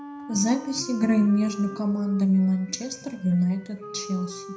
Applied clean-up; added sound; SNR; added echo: none; Wind instrument, woodwind instrument; 16 dB; reverberation time 0.5 s.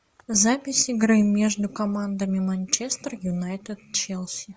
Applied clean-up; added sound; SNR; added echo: none; none; none; none.